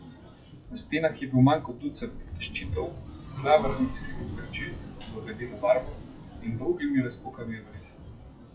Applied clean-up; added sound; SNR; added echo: classical method WPE with log-MMSE.